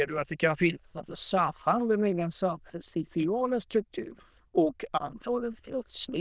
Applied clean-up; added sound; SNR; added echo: neural diffusion model UNIVERSE++.